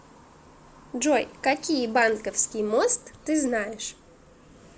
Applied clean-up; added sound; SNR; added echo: none; none; none; none.